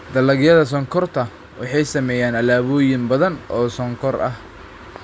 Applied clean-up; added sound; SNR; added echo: none; none; none; none.